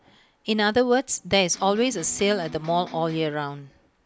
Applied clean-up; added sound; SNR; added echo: none; Electric guitar; 18 dB; none.